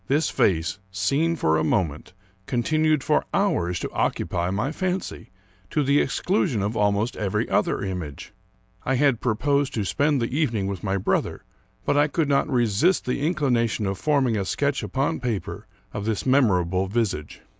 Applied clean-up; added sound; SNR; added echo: none; none; none; none.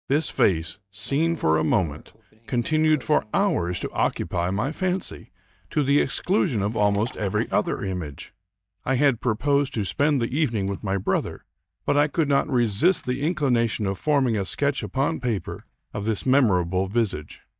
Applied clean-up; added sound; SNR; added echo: neural mask model DeepFilterNet 3.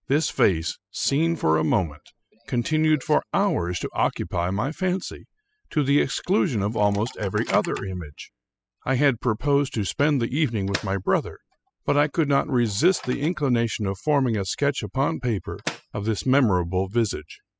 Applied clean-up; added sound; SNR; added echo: classical method spectral subtraction.